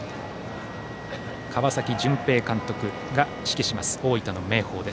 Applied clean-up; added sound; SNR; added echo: none; Wind instrument, woodwind instrument + Bowed string instrument; 18 dB; none.